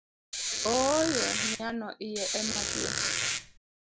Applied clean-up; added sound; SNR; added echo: none; Squeak; -2 dB; none.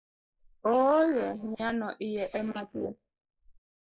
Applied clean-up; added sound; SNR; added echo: neural mask model Resemble Enhance denoiser.